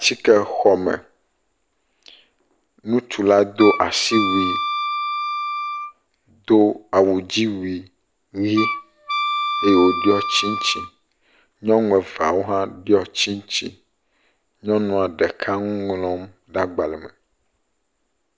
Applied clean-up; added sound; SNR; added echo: none; Wind instrument, woodwind instrument; 4 dB; none.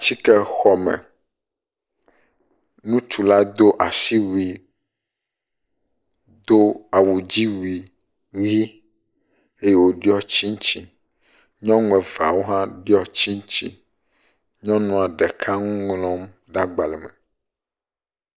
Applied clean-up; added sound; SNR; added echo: neural mask model Resemble Enhance denoiser.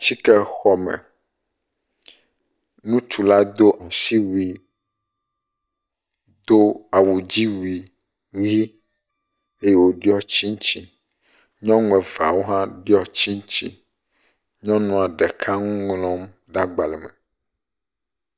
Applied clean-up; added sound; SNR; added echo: neural mask model DeepFilterNet 3.